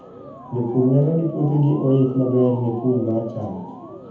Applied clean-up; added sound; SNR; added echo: none; Motor vehicle (road) / Siren; 17 dB; reverberation time 0.7 s.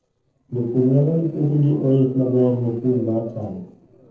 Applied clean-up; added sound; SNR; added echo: neural separator model SepFormer DNS4.